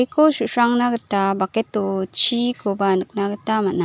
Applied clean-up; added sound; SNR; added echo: none; none; none; none.